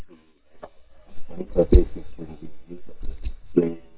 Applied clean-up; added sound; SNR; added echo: neural mask model DeepFilterNet 3.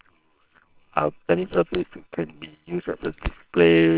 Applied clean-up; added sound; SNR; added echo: neural separator model SepFormer WHAMR!.